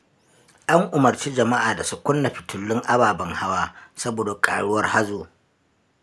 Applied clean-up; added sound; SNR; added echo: none; none; none; none.